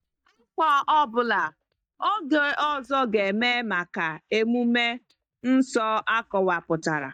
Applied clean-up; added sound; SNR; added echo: neural mask model DeepFilterNet 3.